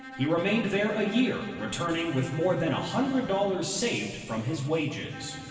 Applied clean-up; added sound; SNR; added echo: none; Bowed string instrument; 16 dB; reverberation time 2.3 s.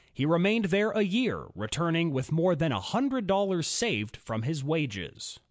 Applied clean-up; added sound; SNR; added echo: none; none; none; none.